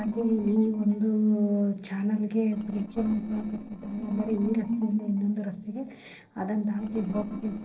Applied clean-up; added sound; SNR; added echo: neural separator model SepFormer DNS4.